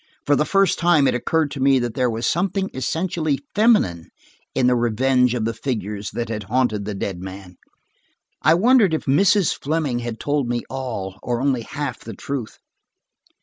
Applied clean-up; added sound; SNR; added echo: none; none; none; none.